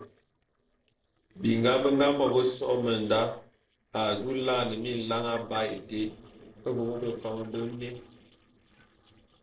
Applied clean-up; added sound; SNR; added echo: neural separator model SepFormer DNS4.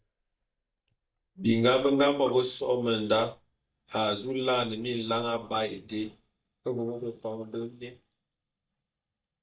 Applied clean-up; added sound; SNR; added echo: neural mask model DeepFilterNet 3.